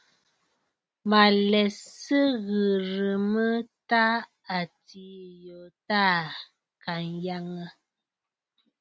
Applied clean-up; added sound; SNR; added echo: none; none; none; none.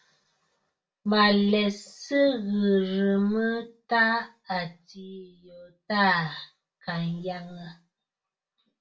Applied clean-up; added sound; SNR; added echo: none; none; none; reverberation time 0.2 s.